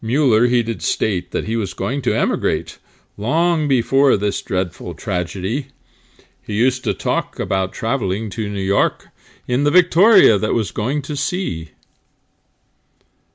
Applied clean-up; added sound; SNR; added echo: none; none; none; none.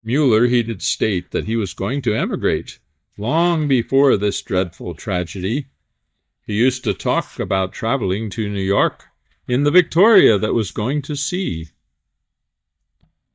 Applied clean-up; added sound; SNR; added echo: neural mask model DeepFilterNet 3.